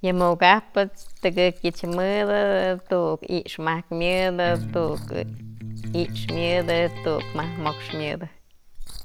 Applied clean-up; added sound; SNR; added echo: none; Electric guitar + Liquid; 10 dB; none.